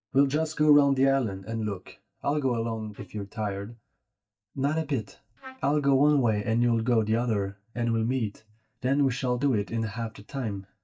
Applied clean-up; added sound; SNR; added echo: neural mask model DeepFilterNet 3.